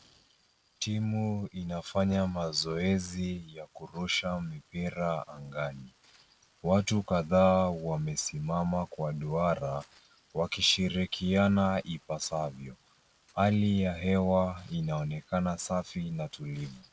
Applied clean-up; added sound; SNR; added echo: none; none; none; none.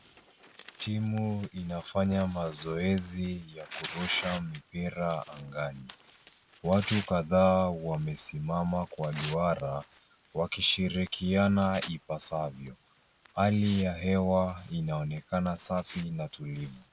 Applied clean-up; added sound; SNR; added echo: none; Tearing; 16 dB; none.